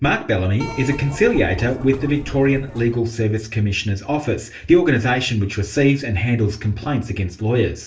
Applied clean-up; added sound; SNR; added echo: none; Keyboard (musical); 12 dB; reverberation time 0.3 s.